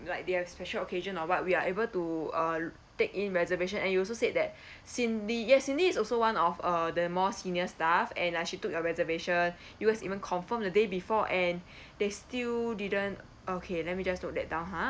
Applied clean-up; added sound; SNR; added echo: none; none; none; none.